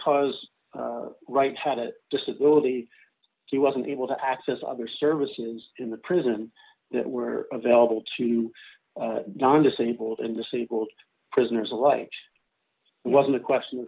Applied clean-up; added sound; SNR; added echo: none; none; none; none.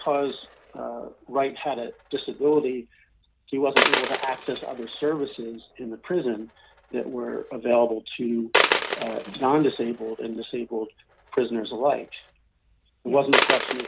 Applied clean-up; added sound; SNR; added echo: none; Coin (dropping); 3 dB; none.